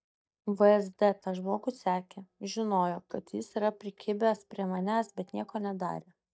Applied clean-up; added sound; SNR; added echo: neural mask model DeepFilterNet 3.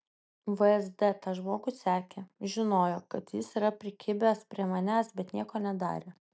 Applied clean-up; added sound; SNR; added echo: none; none; none; none.